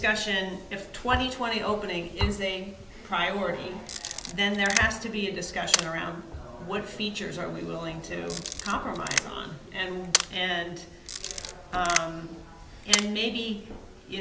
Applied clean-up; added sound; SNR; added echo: none; Camera; 1 dB; none.